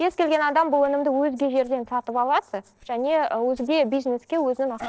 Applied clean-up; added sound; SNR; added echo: neural separator model SepFormer DNS4.